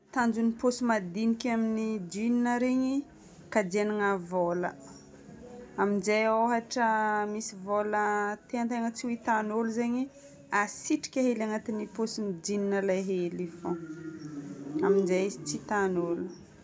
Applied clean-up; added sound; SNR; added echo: none; none; none; none.